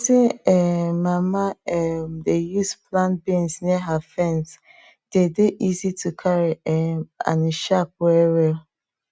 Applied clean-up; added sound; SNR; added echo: none; none; none; none.